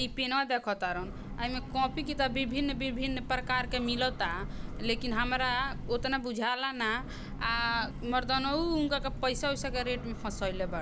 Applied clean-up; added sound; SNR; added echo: none; Train / Breathing; 7 dB; none.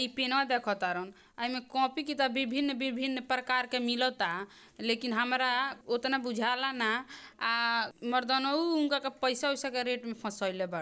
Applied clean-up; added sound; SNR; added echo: none; none; none; none.